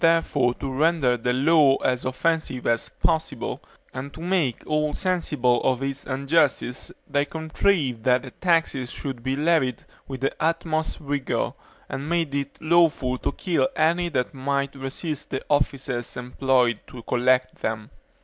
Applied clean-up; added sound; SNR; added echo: none; none; none; none.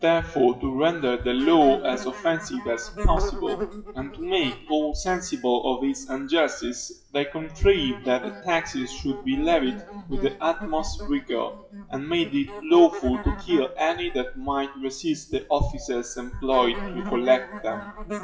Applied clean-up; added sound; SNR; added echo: classical method WPE with log-MMSE.